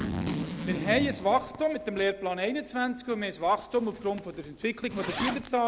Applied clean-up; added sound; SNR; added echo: none; Zipper (clothing); 8 dB; none.